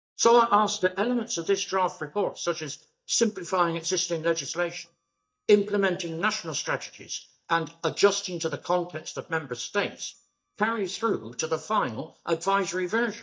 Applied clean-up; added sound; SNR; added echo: neural mask model DeepFilterNet 3.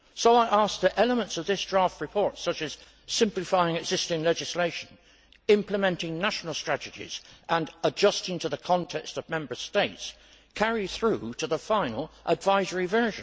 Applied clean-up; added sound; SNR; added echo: none; none; none; none.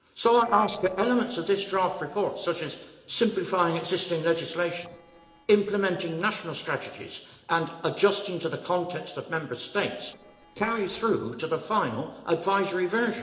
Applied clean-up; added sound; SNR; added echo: neural separator model SepFormer DNS4.